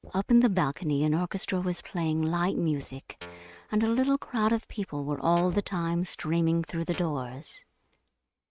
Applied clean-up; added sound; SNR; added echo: neural mask model RNNoise.